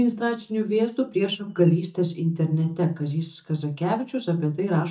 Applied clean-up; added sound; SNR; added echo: neural mask model DeepFilterNet 3.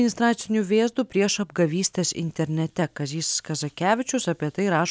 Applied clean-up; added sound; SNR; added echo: none; none; none; none.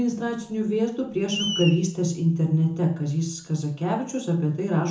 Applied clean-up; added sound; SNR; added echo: none; Screech; 13 dB; reverberation time 0.6 s.